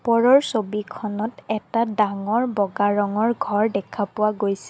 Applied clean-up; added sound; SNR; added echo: none; none; none; none.